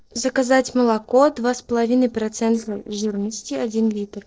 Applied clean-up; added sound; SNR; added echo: neural separator model SepFormer DNS4.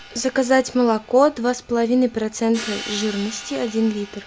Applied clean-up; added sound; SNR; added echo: none; Hi-hat; 17 dB; none.